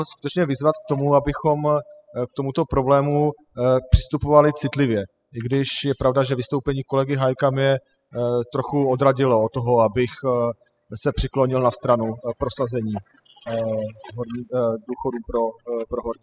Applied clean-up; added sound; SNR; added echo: classical method spectral subtraction.